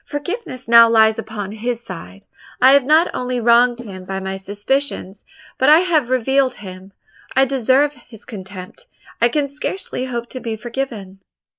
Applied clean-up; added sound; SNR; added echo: neural mask model Resemble Enhance denoiser.